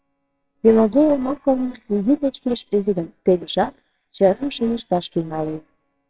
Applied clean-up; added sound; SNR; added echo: neural separator model SepFormer WHAMR!.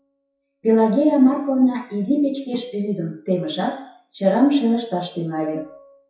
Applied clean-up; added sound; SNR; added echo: classical method WPE with log-MMSE.